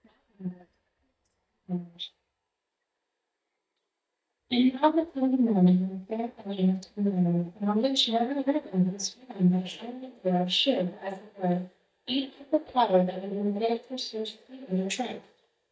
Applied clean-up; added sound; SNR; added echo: neural mask model DeepFilterNet 3.